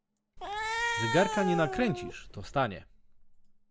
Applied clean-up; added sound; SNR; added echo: none; Cat; 1 dB; none.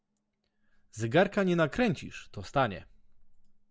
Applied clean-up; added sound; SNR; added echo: none; none; none; none.